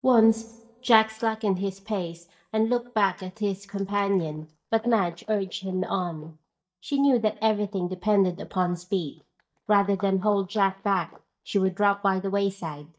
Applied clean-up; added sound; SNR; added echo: neural mask model DeepFilterNet 3.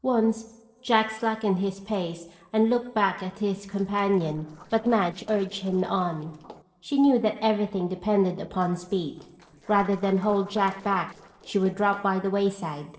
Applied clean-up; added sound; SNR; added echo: neural separator model SepFormer DNS4.